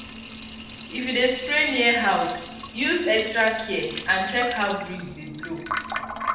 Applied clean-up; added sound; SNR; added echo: none; Liquid; 10 dB; reverberation time 0.9 s.